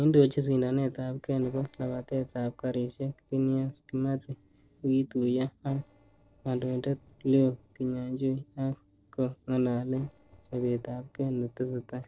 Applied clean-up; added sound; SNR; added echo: neural separator model SepFormer DNS4.